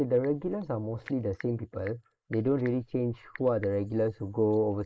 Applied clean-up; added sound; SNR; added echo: neural mask model Resemble Enhance denoiser.